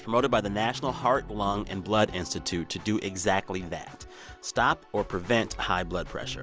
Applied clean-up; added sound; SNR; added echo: none; Guitar; 19 dB; none.